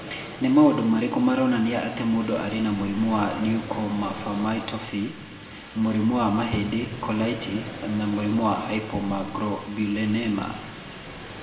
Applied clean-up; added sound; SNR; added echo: none; Fixed-wing aircraft, airplane; 16 dB; reverberation time 1.2 s.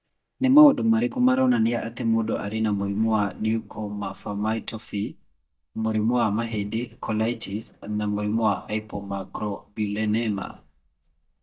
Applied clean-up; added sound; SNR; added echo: neural mask model DeepFilterNet 3.